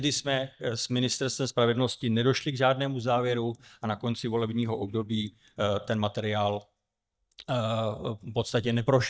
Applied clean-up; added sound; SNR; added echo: neural mask model DeepFilterNet 3.